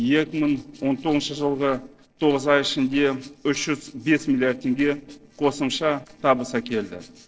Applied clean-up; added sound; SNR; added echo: neural separator model SepFormer DNS4.